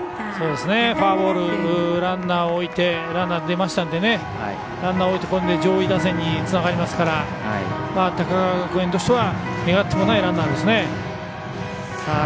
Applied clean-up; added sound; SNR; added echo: none; Electric guitar; 9 dB; none.